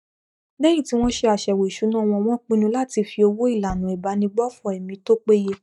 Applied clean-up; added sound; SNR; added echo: neural mask model DeepFilterNet 3.